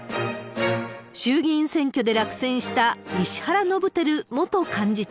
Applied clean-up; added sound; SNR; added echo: none; none; none; none.